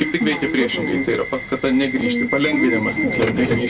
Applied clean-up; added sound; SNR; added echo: none; Subway, metro, underground / Alarm; 2 dB; reverberation time 0.2 s.